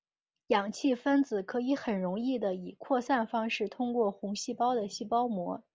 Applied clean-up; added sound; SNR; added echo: none; none; none; none.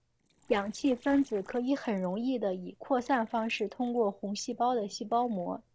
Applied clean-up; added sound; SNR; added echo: neural separator model SepFormer DNS4.